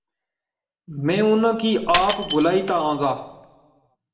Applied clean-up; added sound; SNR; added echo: none; Shatter; 5 dB; reverberation time 0.8 s.